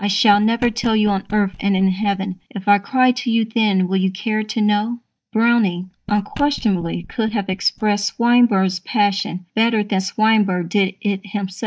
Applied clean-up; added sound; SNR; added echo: neural mask model DeepFilterNet 3.